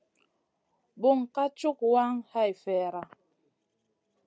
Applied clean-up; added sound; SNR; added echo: none; none; none; none.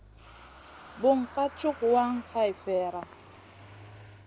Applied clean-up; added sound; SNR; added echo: none; Engine starting / Motor vehicle (road); 18 dB; none.